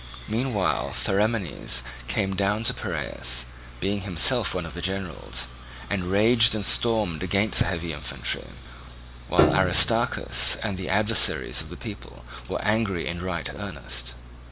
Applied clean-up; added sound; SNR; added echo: none; Piano; 1 dB; none.